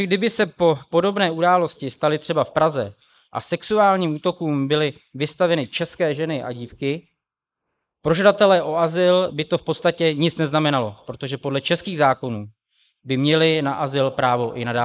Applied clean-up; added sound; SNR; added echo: neural mask model Resemble Enhance denoiser.